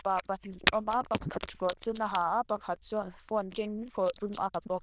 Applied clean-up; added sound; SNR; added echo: neural diffusion model UNIVERSE++.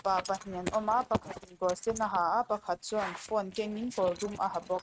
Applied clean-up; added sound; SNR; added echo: neural mask model RNNoise.